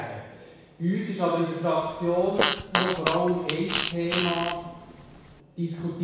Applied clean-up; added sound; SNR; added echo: none; Fart; -1 dB; reverberation time 1.1 s.